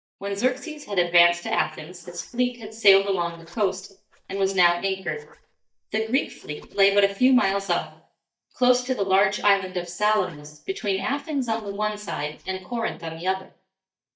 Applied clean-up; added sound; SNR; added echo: neural mask model DeepFilterNet 3.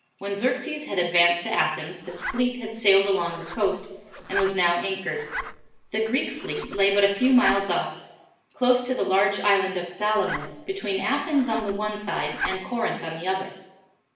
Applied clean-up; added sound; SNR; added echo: none; Zipper (clothing); 12 dB; reverberation time 0.8 s.